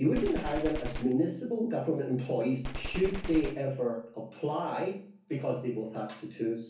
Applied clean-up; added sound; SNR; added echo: none; Gunshot, gunfire; 7 dB; reverberation time 0.6 s.